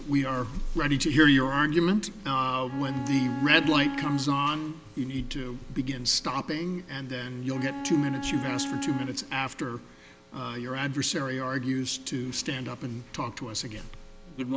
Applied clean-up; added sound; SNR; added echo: none; Bowed string instrument; 7 dB; none.